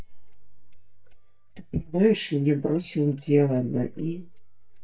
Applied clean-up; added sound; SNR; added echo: neural mask model DeepFilterNet 3.